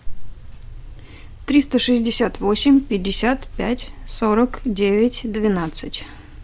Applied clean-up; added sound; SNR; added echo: none; none; none; none.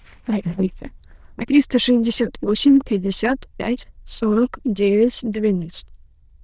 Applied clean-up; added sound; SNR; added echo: neural diffusion model UNIVERSE++.